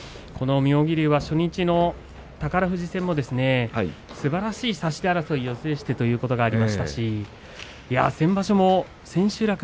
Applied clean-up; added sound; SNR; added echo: none; none; none; none.